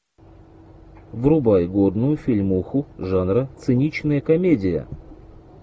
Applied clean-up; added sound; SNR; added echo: none; none; none; none.